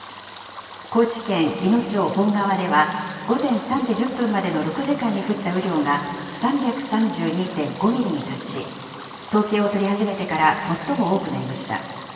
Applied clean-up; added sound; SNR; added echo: none; Stream; 13 dB; reverberation time 2.6 s.